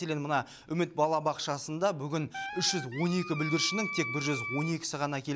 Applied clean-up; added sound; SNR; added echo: none; Wind instrument, woodwind instrument; 7 dB; none.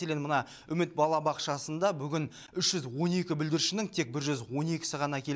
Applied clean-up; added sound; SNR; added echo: none; none; none; none.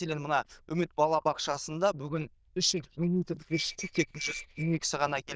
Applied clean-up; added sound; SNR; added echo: neural diffusion model UNIVERSE++.